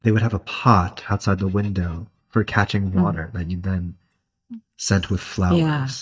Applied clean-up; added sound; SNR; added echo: neural mask model DeepFilterNet 3.